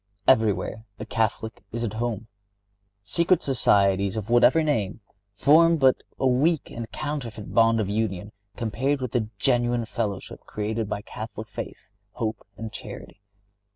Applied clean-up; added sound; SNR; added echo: none; none; none; none.